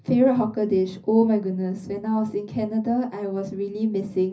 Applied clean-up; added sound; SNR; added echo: none; none; none; reverberation time 0.4 s.